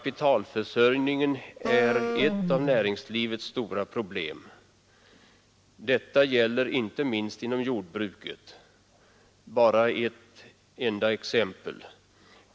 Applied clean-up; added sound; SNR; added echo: none; Wind instrument, woodwind instrument; 4 dB; none.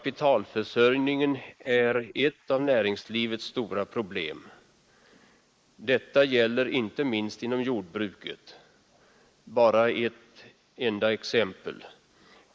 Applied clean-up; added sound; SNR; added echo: neural mask model Resemble Enhance denoiser.